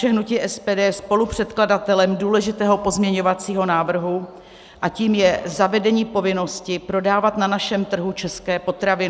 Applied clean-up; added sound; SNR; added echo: none; none; none; none.